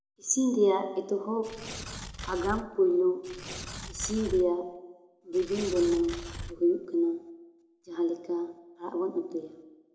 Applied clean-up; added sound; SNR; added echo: none; Tearing; 11 dB; reverberation time 0.8 s.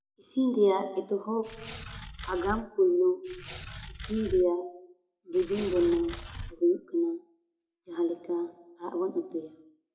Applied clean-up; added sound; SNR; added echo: classical method WPE with log-MMSE.